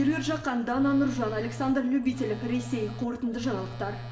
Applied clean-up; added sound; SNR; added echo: none; Telephone; 11 dB; reverberation time 0.8 s.